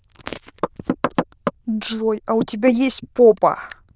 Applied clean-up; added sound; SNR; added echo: neural diffusion model UNIVERSE++.